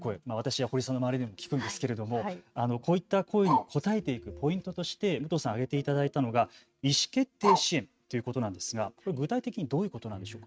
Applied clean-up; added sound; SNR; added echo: neural mask model RNNoise.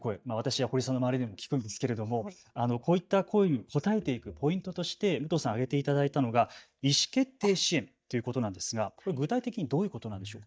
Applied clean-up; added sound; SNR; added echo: neural mask model DeepFilterNet 3.